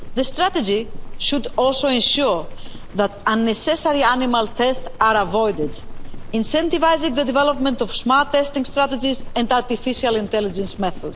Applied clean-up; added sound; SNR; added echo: none; Livestock, farm animals, working animals; 10 dB; none.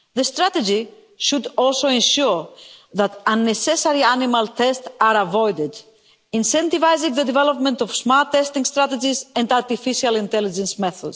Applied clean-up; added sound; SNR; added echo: none; none; none; none.